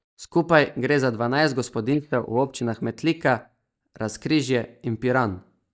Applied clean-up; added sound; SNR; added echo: neural mask model DeepFilterNet 3.